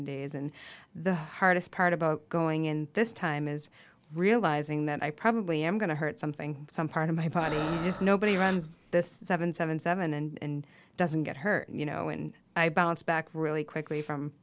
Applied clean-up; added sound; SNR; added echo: none; Breathing; 10 dB; none.